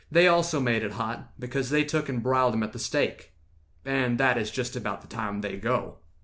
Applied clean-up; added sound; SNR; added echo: none; none; none; none.